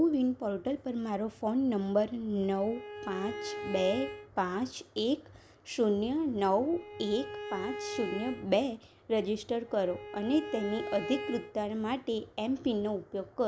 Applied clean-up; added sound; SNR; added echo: none; Bowed string instrument; 10 dB; none.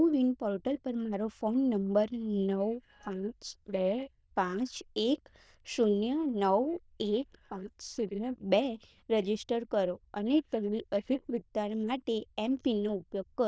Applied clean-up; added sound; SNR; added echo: neural diffusion model UNIVERSE++.